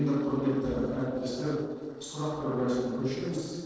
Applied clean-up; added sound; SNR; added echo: neural separator model SepFormer DNS4.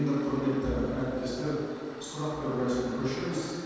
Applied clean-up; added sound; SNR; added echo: none; Tools; 18 dB; reverberation time 2.1 s.